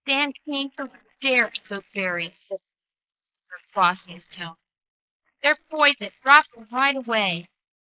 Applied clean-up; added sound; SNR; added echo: neural mask model Resemble Enhance denoiser.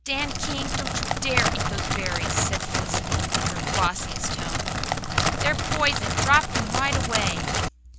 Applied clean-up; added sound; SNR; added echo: none; Crackle; -3 dB; none.